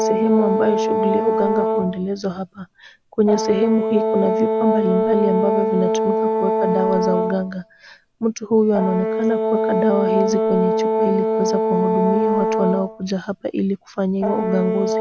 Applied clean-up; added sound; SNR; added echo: none; Brass instrument; -1 dB; none.